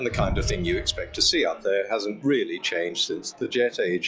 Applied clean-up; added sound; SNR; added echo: classical method log-MMSE.